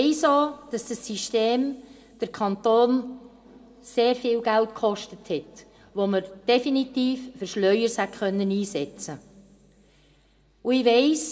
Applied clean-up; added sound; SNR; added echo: none; none; none; reverberation time 2.3 s.